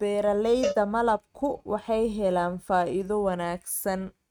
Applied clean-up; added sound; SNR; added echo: neural mask model RNNoise.